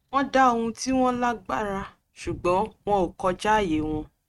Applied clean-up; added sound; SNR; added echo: neural mask model RNNoise.